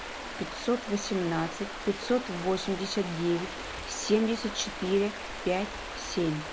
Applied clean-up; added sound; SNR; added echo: none; Stream; 8 dB; none.